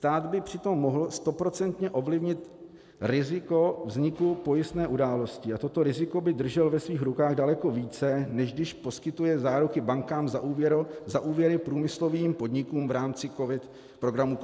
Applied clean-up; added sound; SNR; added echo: none; none; none; none.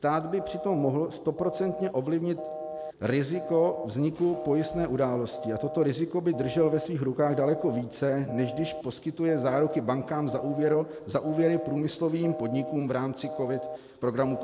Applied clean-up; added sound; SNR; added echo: none; Telephone; 11 dB; none.